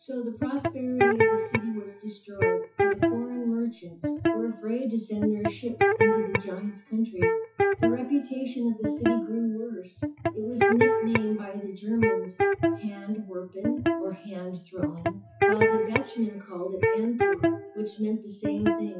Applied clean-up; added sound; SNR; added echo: classical method WPE with log-MMSE.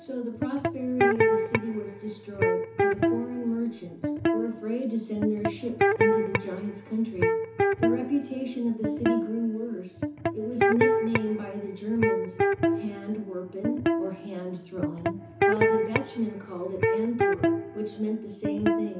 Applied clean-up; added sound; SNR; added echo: none; Electric guitar; -4 dB; reverberation time 0.9 s.